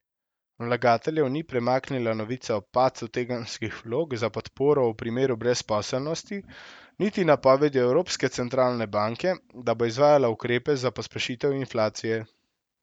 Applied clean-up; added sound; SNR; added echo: none; none; none; none.